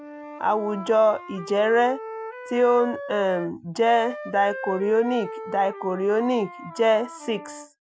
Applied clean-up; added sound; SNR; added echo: classical method Wiener filter.